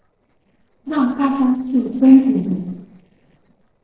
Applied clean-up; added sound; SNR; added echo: neural separator model SepFormer DNS4.